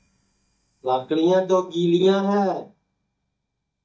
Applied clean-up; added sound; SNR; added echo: neural mask model DeepFilterNet 3.